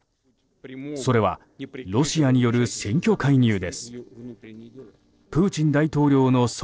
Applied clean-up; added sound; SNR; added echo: neural separator model SepFormer DNS4.